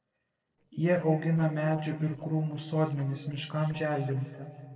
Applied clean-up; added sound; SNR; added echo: neural separator model SepFormer DNS4.